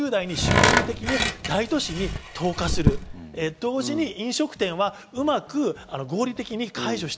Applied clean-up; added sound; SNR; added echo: none; Tools; -3 dB; none.